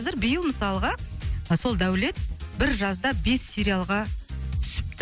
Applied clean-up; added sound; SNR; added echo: none; none; none; none.